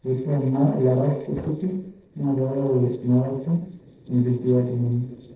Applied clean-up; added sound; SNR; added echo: neural separator model SepFormer DNS4.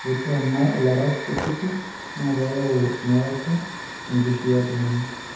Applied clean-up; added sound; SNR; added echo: none; Hiss / Fire; 11 dB; reverberation time 1.0 s.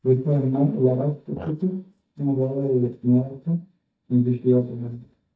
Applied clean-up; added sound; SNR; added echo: neural mask model DeepFilterNet 3.